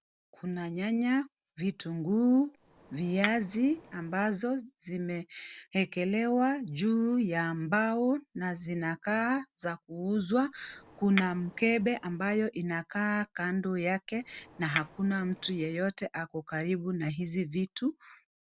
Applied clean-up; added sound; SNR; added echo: none; Chink, clink; 1 dB; none.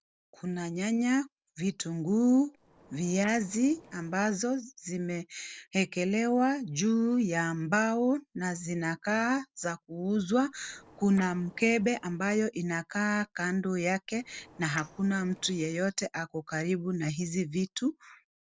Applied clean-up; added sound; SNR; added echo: neural separator model SepFormer DNS4.